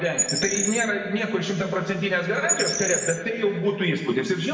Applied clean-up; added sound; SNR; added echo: none; Bird; 5 dB; reverberation time 2.4 s.